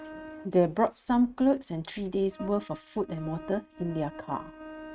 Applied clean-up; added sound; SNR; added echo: neural mask model RNNoise.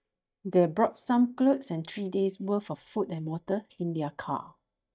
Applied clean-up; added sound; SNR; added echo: neural mask model DeepFilterNet 3.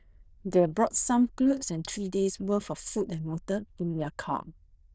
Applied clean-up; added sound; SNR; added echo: neural diffusion model UNIVERSE++.